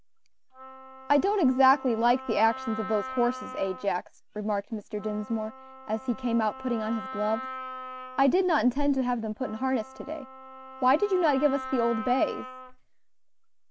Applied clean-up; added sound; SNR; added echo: none; Wind instrument, woodwind instrument; 13 dB; none.